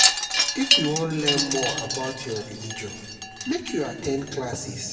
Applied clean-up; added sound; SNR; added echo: none; Wind chime; -2 dB; reverberation time 2.0 s.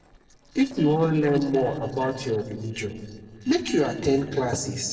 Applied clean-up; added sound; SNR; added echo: neural separator model SepFormer DNS4.